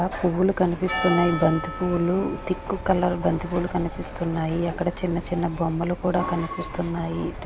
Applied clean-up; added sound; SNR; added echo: none; Bird + Percussion; 11 dB; none.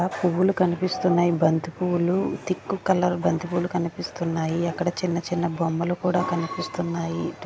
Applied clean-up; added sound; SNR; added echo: none; none; none; none.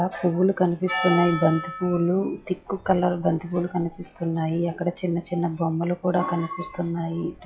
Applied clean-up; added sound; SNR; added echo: classical method log-MMSE.